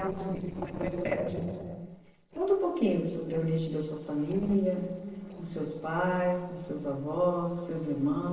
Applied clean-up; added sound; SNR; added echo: neural separator model SepFormer DNS4.